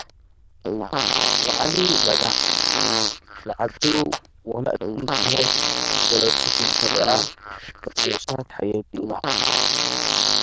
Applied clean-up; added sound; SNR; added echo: neural diffusion model UNIVERSE++.